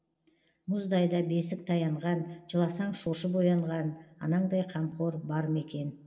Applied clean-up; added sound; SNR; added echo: none; none; none; reverberation time 0.4 s.